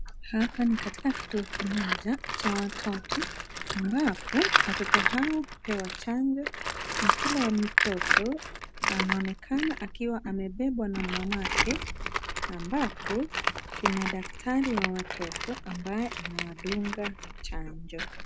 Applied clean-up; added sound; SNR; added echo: none; Tools; 0 dB; none.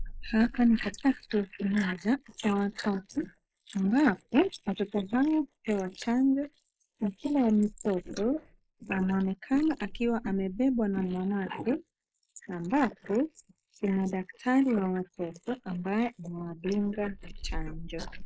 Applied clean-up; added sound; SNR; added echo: neural mask model Resemble Enhance denoiser.